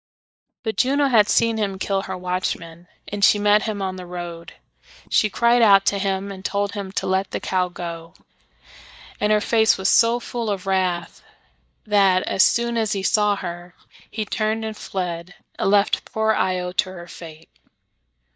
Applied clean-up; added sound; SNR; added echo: neural mask model DeepFilterNet 3.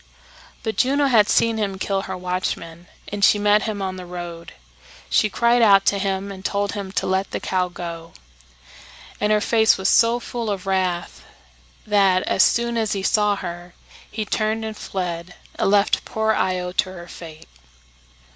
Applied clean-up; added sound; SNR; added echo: none; none; none; none.